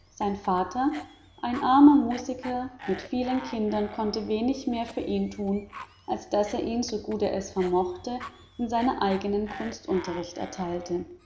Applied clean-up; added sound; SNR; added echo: none; Cough; 19 dB; none.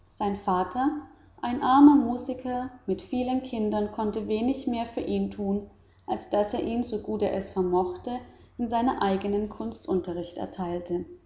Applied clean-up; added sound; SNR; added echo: none; none; none; none.